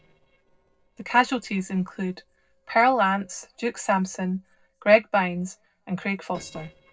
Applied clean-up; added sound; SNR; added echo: neural separator model SepFormer DNS4.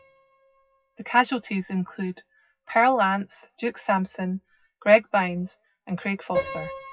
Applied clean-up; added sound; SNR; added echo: classical method WPE with log-MMSE.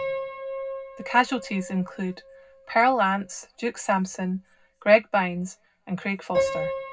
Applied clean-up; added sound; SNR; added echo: none; Piano; 8 dB; reverberation time 0.3 s.